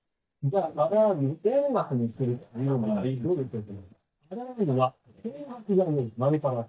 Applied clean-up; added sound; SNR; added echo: neural mask model DeepFilterNet 3.